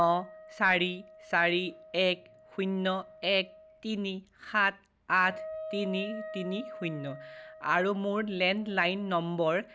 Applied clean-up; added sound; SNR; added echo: none; Wind instrument, woodwind instrument; 15 dB; none.